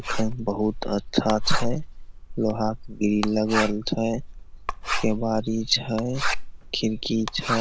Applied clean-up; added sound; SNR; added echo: none; Writing; 2 dB; none.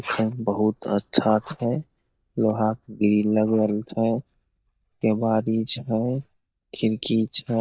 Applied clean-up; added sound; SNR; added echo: neural mask model DeepFilterNet 3.